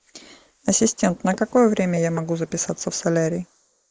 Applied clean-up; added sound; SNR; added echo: neural mask model Resemble Enhance denoiser.